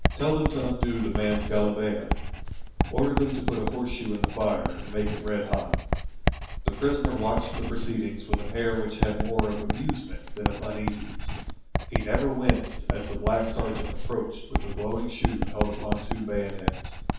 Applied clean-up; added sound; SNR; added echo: none; Writing; -1 dB; reverberation time 0.9 s.